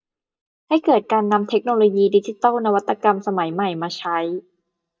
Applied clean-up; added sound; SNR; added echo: neural mask model DeepFilterNet 3.